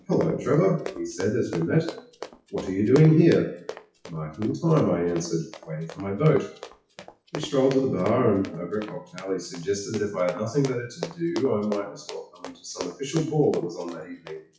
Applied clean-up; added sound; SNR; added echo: classical method WPE with log-MMSE.